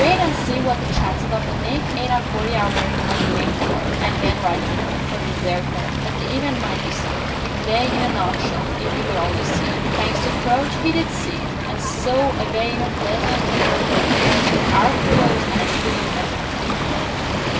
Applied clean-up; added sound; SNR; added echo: none; Waves, surf; -4 dB; reverberation time 0.2 s.